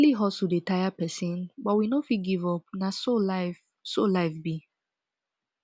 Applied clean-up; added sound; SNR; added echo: none; none; none; none.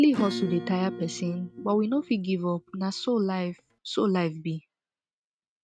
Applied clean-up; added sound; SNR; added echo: neural mask model RNNoise.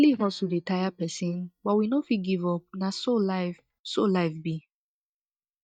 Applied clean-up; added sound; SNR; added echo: neural mask model DeepFilterNet 3.